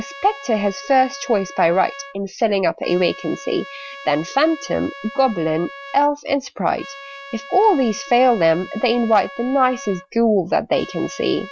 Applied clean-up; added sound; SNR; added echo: none; Trumpet; 17 dB; none.